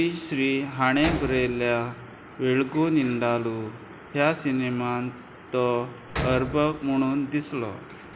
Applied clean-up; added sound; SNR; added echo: none; Door; 13 dB; none.